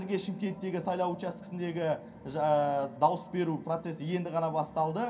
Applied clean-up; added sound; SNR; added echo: none; none; none; reverberation time 0.3 s.